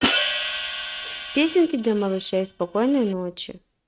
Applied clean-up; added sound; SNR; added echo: neural mask model RNNoise.